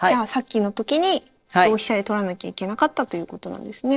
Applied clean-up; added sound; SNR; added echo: neural separator model SepFormer DNS4.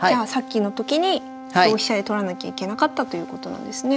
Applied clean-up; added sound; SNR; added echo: none; Brass instrument; 14 dB; none.